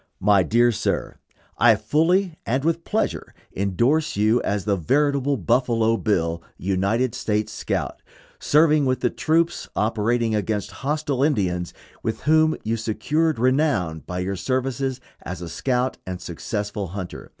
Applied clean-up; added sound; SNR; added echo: none; none; none; none.